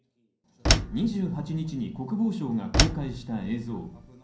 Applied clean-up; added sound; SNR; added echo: none; Slam; -3 dB; reverberation time 0.6 s.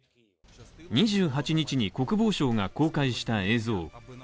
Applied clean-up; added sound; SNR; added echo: none; none; none; none.